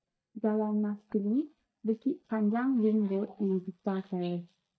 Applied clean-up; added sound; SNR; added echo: neural mask model DeepFilterNet 3.